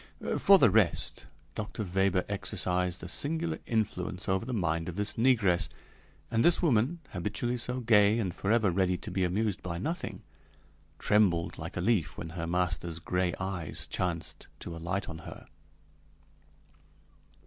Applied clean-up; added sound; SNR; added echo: none; none; none; none.